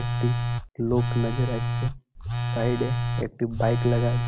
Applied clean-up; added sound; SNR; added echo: none; Telephone; -1 dB; none.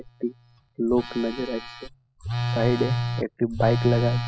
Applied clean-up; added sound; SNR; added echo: classical method spectral subtraction.